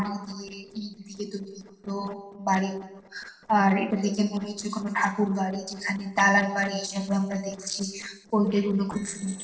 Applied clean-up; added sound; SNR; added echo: neural separator model SepFormer DNS4.